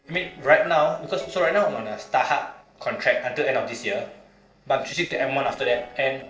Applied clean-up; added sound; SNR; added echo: neural separator model SepFormer DNS4.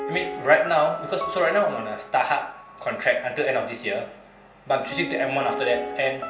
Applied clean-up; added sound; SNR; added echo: none; Piano; 10 dB; reverberation time 0.7 s.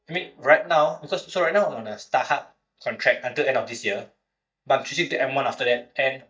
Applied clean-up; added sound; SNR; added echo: neural mask model DeepFilterNet 3.